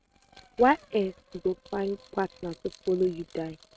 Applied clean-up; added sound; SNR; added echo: neural mask model RNNoise.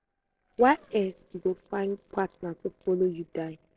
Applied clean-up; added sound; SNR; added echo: neural separator model SepFormer DNS4.